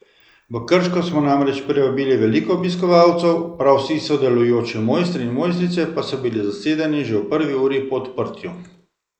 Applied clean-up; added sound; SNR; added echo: neural mask model Resemble Enhance denoiser.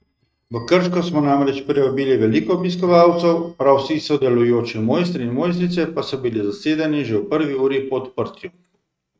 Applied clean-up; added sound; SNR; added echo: neural mask model RNNoise.